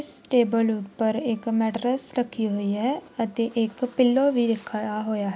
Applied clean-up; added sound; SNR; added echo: none; none; none; none.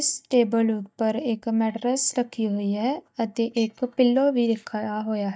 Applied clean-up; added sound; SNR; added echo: neural mask model DeepFilterNet 3.